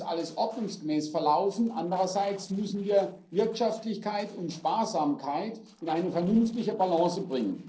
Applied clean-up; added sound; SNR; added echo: neural separator model SepFormer DNS4.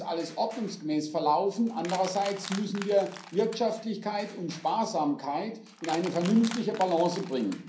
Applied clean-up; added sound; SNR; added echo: none; Crushing; 17 dB; reverberation time 0.6 s.